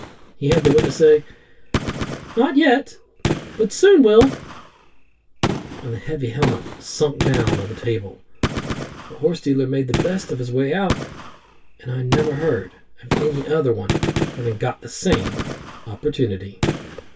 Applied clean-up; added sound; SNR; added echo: none; Gunshot, gunfire; 5 dB; reverberation time 0.1 s.